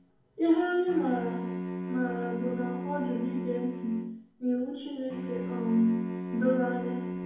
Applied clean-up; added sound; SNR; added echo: none; Bowed string instrument; 6 dB; reverberation time 2.0 s.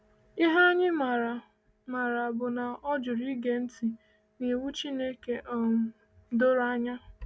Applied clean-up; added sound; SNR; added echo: none; none; none; none.